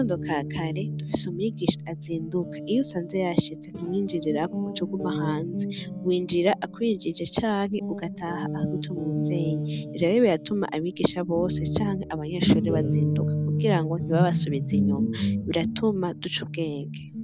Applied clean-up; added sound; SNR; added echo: none; Guitar; 3 dB; none.